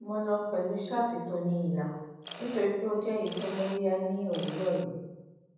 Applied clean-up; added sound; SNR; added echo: none; Mechanisms; 13 dB; reverberation time 1.1 s.